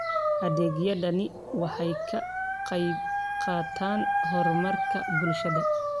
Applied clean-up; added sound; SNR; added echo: none; Dog; -1 dB; none.